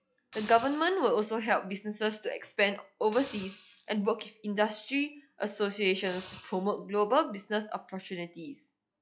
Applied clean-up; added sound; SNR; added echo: classical method log-MMSE.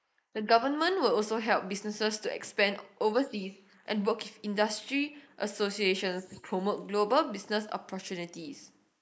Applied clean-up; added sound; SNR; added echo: neural mask model Resemble Enhance denoiser.